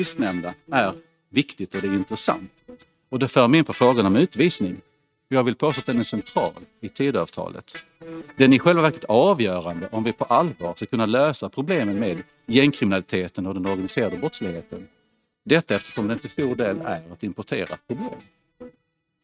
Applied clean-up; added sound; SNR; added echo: neural mask model RNNoise.